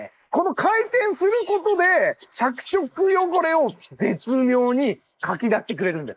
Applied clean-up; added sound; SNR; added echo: neural mask model Resemble Enhance denoiser.